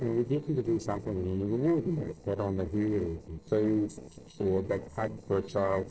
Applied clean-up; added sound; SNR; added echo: neural separator model SepFormer DNS4.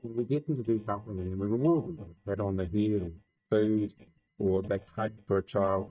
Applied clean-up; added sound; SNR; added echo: neural mask model DeepFilterNet 3.